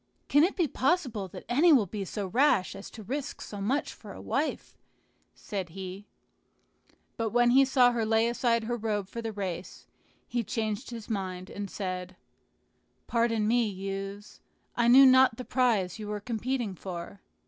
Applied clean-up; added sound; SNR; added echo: none; none; none; none.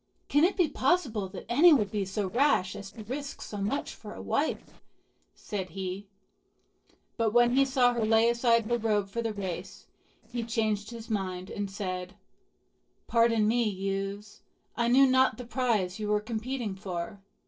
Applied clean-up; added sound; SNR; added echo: neural separator model SepFormer DNS4.